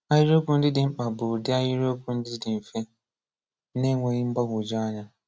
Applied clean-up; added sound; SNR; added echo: none; none; none; none.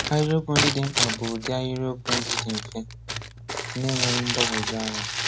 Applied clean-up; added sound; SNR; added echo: none; Crumpling, crinkling; 0 dB; none.